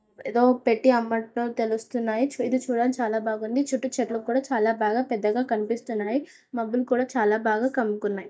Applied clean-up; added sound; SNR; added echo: neural mask model DeepFilterNet 3.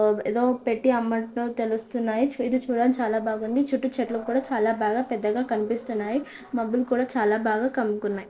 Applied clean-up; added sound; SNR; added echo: neural separator model SepFormer DNS4.